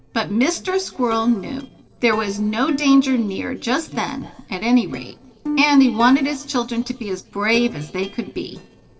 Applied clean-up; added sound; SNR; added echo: neural separator model SepFormer DNS4.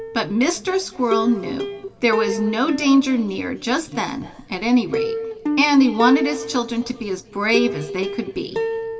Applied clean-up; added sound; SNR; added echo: none; Plucked string instrument; 7 dB; reverberation time 2.7 s.